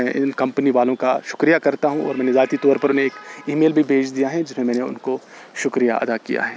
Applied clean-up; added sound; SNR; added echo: none; none; none; none.